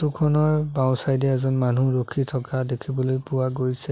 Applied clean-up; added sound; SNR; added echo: none; none; none; none.